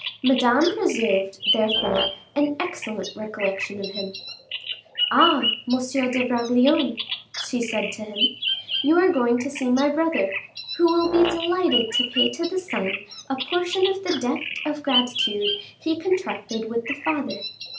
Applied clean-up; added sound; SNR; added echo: none; Brass instrument + Bird vocalization, bird call, bird song; 6 dB; none.